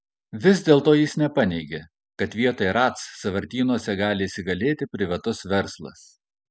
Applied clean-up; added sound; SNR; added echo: none; none; none; none.